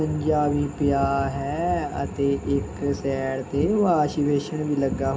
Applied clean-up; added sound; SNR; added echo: none; none; none; reverberation time 0.3 s.